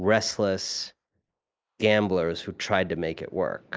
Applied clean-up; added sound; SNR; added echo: neural mask model Resemble Enhance denoiser.